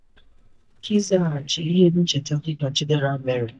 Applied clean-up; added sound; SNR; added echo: neural mask model DeepFilterNet 3.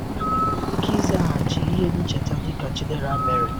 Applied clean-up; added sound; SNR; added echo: none; Motorcycle + Bird; -5 dB; none.